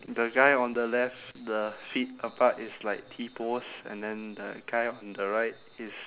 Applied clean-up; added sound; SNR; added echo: none; none; none; none.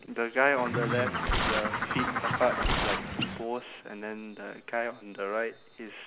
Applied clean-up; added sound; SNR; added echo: none; Tearing + Bird; -2 dB; none.